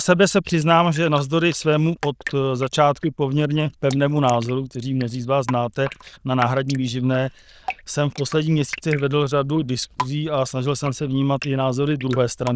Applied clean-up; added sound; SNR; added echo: neural diffusion model UNIVERSE++.